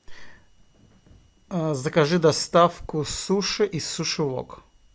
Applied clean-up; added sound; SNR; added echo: none; none; none; none.